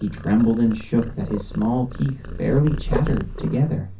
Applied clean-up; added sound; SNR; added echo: none; Purr; 9 dB; reverberation time 0.3 s.